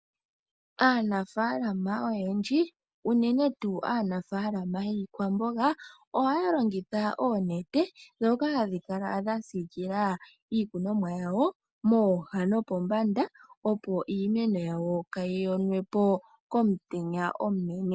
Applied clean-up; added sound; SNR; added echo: none; none; none; none.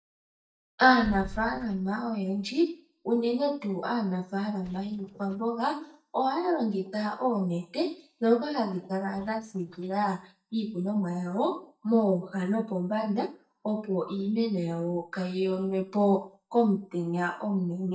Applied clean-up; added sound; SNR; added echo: neural mask model DeepFilterNet 3.